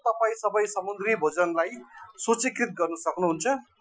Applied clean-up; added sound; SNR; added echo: classical method Wiener filter.